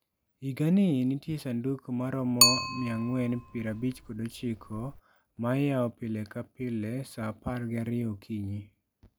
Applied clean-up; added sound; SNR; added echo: none; Bicycle; -1 dB; none.